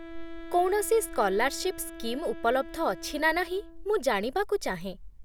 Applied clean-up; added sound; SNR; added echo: none; Wind instrument, woodwind instrument; 17 dB; none.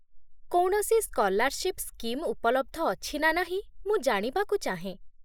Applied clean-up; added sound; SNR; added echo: neural mask model Resemble Enhance denoiser.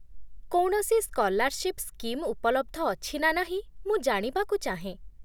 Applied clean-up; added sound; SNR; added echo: none; none; none; none.